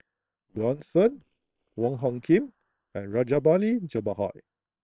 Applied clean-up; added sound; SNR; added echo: neural separator model SepFormer WHAM!.